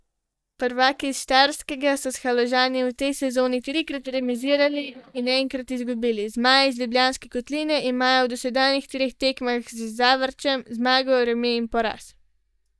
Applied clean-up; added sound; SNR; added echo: neural mask model DeepFilterNet 3.